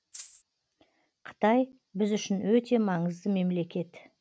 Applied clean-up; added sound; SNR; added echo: none; Rattle (instrument); 17 dB; none.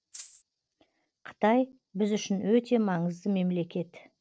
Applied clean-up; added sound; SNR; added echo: neural separator model SepFormer DNS4.